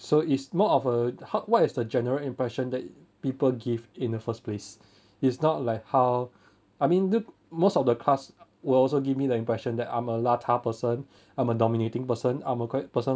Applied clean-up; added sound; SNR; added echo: none; none; none; none.